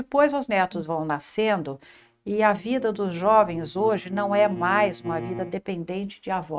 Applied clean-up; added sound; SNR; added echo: neural mask model RNNoise.